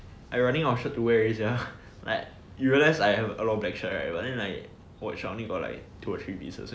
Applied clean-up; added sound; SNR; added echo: none; none; none; none.